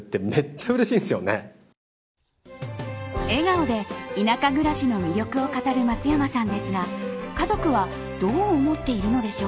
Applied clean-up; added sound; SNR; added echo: none; none; none; none.